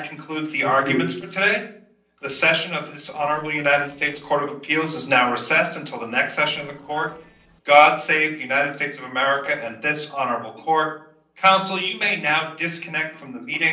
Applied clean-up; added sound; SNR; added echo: neural separator model SepFormer DNS4.